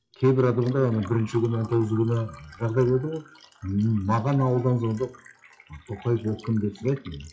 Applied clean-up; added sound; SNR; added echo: classical method WPE with log-MMSE.